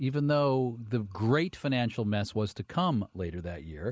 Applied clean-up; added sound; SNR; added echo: neural mask model Resemble Enhance denoiser.